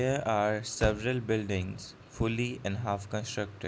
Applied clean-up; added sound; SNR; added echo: none; Motor vehicle (road); 13 dB; none.